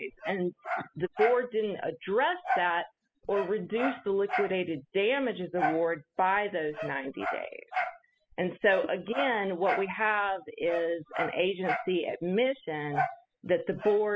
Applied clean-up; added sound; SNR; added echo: classical method spectral subtraction.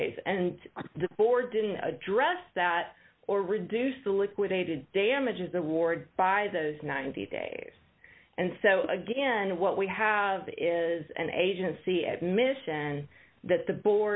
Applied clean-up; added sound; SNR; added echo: none; none; none; none.